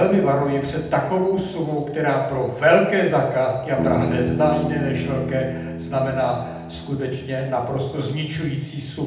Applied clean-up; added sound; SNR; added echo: none; Bass guitar; 9 dB; reverberation time 0.8 s.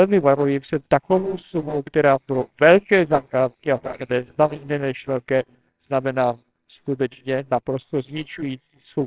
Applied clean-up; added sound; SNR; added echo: neural separator model SepFormer WHAMR!.